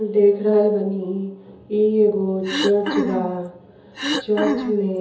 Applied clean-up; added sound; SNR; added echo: none; Cough; 5 dB; reverberation time 0.7 s.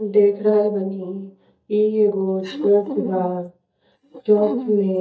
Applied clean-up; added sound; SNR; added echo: neural mask model DeepFilterNet 3.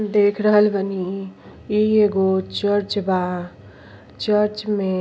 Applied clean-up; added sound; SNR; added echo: none; none; none; none.